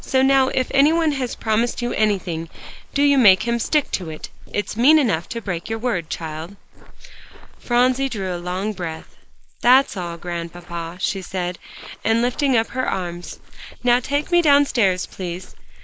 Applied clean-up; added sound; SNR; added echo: neural mask model Resemble Enhance denoiser.